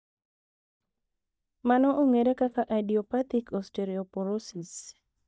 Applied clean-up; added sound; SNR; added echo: neural mask model DeepFilterNet 3.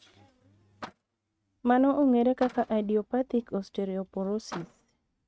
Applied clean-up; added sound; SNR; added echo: neural mask model RNNoise.